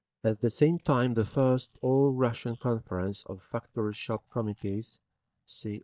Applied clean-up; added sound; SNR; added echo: neural mask model DeepFilterNet 3.